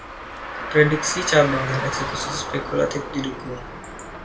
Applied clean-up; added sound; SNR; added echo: none; Car; 6 dB; reverberation time 0.3 s.